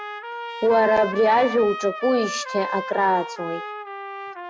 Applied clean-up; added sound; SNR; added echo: none; Trumpet; 9 dB; none.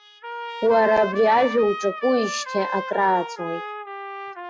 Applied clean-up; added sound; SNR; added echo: classical method log-MMSE.